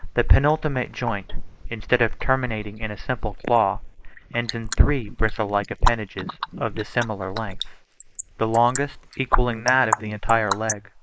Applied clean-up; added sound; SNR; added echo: neural mask model Resemble Enhance denoiser.